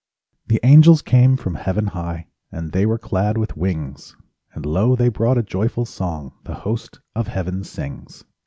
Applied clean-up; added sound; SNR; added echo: none; none; none; none.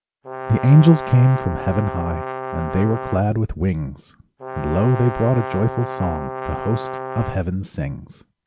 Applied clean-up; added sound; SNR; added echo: none; Brass instrument; 10 dB; none.